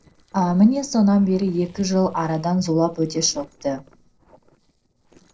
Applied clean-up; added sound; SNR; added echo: neural separator model SepFormer DNS4.